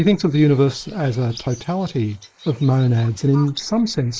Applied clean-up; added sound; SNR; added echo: neural mask model Resemble Enhance denoiser.